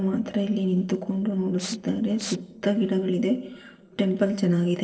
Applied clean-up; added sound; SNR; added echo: neural separator model SepFormer DNS4.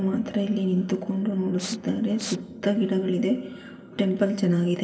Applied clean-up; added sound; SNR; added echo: none; Respiratory sounds; 12 dB; reverberation time 2.0 s.